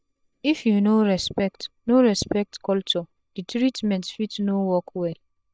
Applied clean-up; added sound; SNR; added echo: neural mask model DeepFilterNet 3.